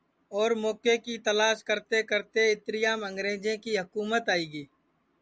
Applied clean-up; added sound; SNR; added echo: none; none; none; none.